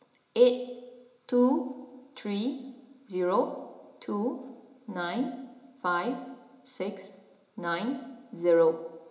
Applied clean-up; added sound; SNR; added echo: none; none; none; reverberation time 0.8 s.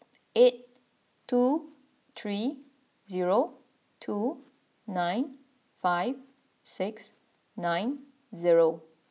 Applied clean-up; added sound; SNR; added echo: none; none; none; none.